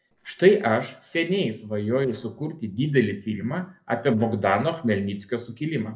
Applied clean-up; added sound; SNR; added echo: neural separator model SepFormer DNS4.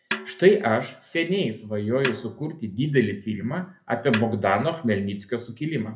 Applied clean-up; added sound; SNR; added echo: none; Snare drum; 14 dB; reverberation time 0.3 s.